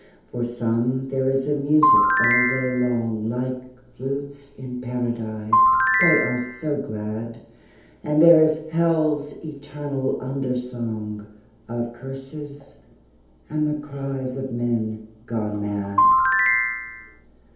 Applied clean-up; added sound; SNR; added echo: none; Ringtone / Chime; -5 dB; reverberation time 0.8 s.